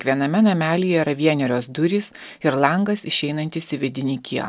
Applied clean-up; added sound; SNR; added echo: none; none; none; none.